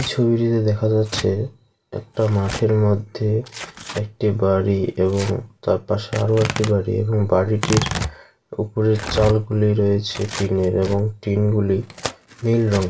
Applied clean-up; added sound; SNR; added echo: none; Tearing; 12 dB; reverberation time 0.2 s.